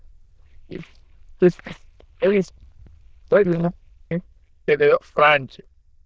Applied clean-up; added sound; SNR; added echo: neural diffusion model UNIVERSE++.